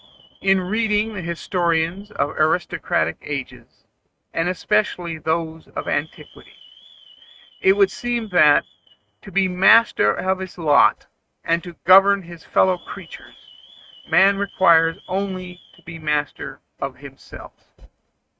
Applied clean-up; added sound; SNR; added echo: neural mask model RNNoise.